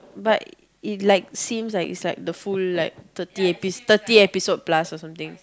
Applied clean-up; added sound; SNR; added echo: none; none; none; none.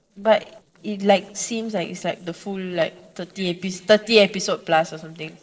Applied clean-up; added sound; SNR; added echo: neural separator model SepFormer DNS4.